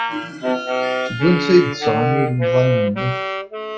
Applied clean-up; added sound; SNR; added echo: classical method log-MMSE.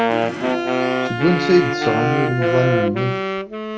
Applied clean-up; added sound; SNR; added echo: none; Bowed string instrument + Wind instrument, woodwind instrument; -1 dB; none.